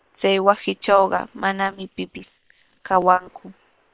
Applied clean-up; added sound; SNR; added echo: neural separator model SepFormer WHAM!.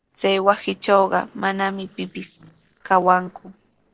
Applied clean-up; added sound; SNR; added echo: neural separator model SepFormer DNS4.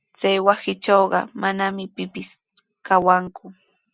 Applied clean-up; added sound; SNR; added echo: none; none; none; none.